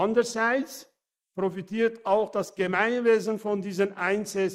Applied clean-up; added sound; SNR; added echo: neural mask model Resemble Enhance denoiser.